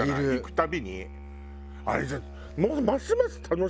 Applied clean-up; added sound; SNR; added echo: none; Musical instrument; 13 dB; none.